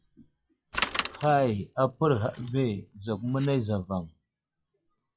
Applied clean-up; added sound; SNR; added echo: classical method log-MMSE.